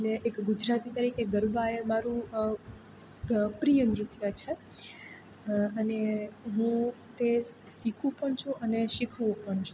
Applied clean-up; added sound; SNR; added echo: none; none; none; none.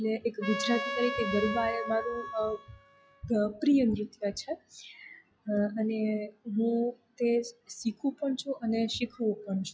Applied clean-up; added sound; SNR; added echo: classical method log-MMSE.